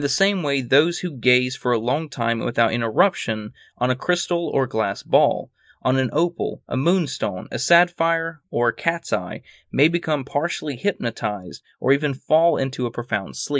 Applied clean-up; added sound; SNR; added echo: neural mask model Resemble Enhance denoiser.